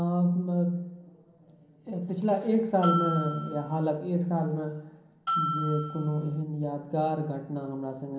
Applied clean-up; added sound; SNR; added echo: none; Bell; 3 dB; reverberation time 0.6 s.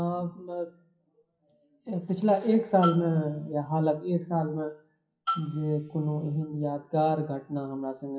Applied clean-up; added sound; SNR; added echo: classical method WPE with log-MMSE.